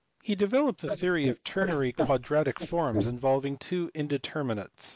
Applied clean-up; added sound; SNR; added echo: neural mask model Resemble Enhance denoiser.